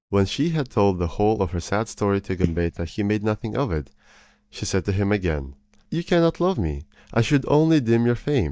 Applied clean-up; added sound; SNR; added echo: neural mask model DeepFilterNet 3.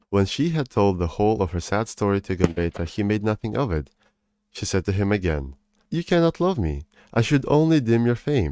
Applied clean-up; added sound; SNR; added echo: neural mask model RNNoise.